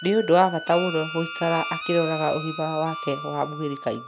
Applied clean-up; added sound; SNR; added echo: none; Harmonica; 6 dB; none.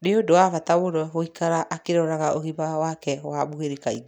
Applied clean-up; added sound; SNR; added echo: none; none; none; none.